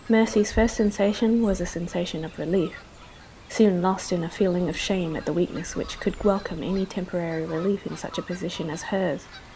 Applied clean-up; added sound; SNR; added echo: none; Fowl; 15 dB; none.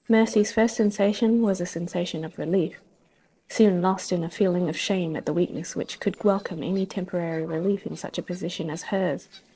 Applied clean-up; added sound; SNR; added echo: neural separator model SepFormer DNS4.